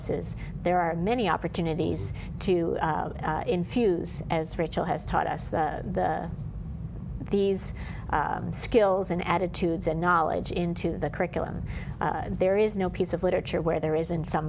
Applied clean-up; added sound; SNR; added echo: none; none; none; none.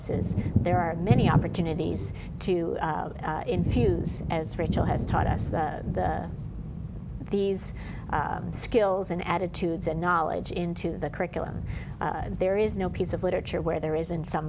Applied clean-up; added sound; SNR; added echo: none; Thunder; 4 dB; none.